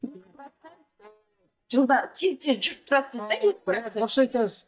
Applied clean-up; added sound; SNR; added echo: neural mask model DeepFilterNet 3.